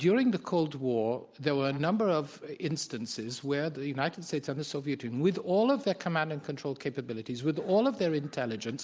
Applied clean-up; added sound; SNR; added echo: none; none; none; none.